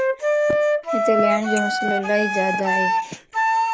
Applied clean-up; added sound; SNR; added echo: none; Wind instrument, woodwind instrument; -4 dB; none.